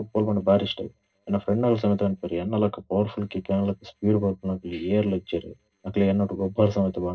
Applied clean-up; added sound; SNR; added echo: neural separator model SepFormer DNS4.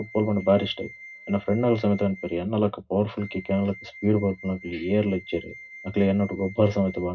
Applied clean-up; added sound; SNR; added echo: none; Wind instrument, woodwind instrument; 20 dB; reverberation time 0.4 s.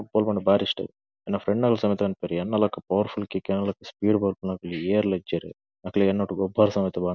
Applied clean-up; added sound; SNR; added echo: none; none; none; none.